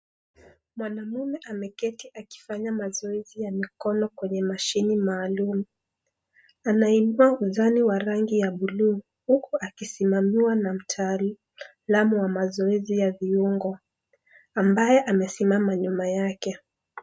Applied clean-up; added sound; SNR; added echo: none; none; none; none.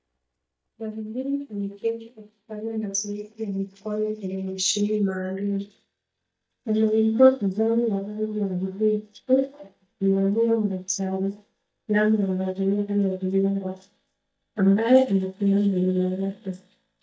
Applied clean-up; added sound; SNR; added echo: neural mask model DeepFilterNet 3.